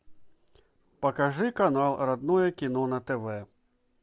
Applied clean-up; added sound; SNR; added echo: none; none; none; none.